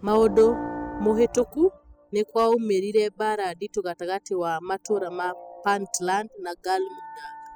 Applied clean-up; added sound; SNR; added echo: classical method spectral subtraction.